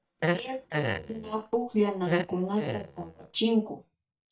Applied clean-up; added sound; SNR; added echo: neural mask model DeepFilterNet 3.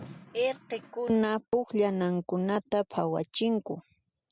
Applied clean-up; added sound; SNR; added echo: none; none; none; none.